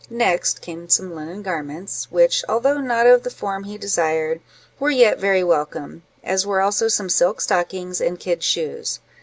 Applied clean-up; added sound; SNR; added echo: none; none; none; none.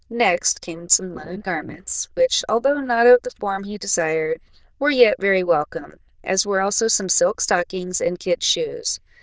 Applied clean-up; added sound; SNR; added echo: neural diffusion model UNIVERSE++.